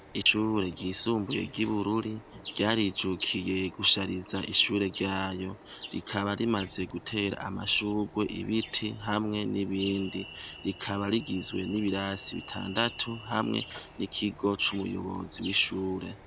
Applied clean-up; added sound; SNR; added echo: none; Train; 18 dB; none.